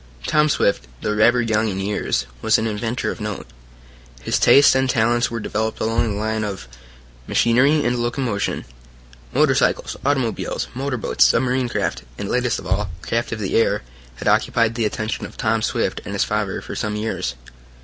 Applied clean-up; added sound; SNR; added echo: none; Bass drum; 7 dB; none.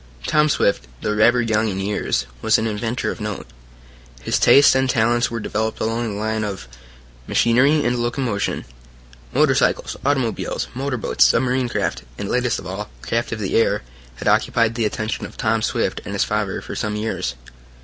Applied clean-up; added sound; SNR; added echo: none; none; none; none.